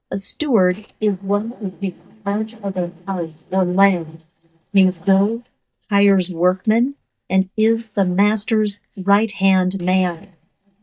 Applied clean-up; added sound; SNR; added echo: neural mask model DeepFilterNet 3.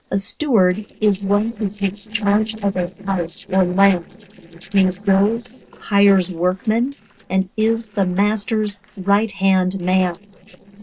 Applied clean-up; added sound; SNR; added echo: neural separator model SepFormer DNS4.